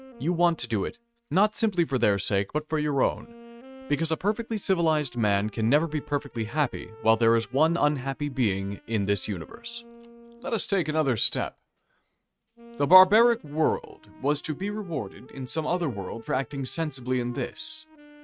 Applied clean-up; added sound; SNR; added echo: neural mask model RNNoise.